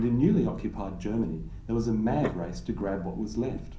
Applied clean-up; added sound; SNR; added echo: none; Dog; 11 dB; reverberation time 0.6 s.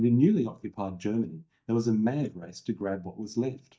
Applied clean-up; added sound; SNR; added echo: neural mask model DeepFilterNet 3.